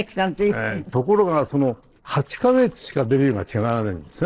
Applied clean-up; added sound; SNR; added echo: neural separator model SepFormer DNS4.